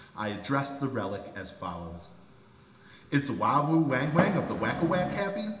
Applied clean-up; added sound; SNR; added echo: none; Fireworks; 2 dB; reverberation time 0.8 s.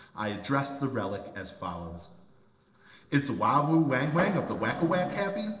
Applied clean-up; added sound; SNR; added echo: neural separator model SepFormer DNS4.